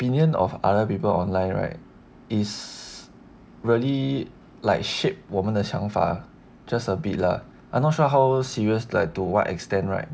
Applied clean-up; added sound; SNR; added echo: none; none; none; none.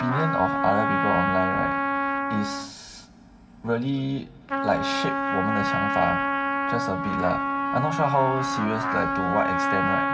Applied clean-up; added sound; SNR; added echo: none; Trumpet; -1 dB; reverberation time 2.0 s.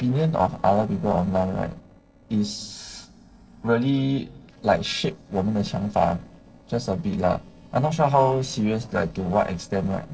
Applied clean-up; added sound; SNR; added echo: neural separator model SepFormer DNS4.